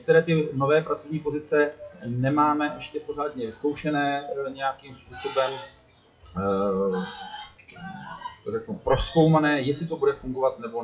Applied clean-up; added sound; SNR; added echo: classical method WPE with log-MMSE.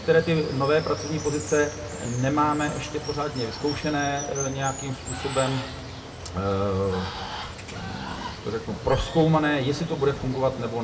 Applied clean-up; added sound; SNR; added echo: none; Water; 10 dB; reverberation time 1.5 s.